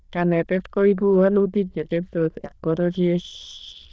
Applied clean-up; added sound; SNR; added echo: neural diffusion model UNIVERSE++.